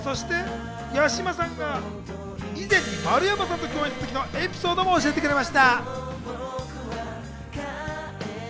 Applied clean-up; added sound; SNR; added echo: none; Crash cymbal; 12 dB; none.